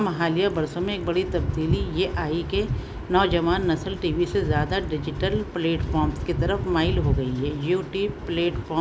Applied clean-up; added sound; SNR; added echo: none; none; none; none.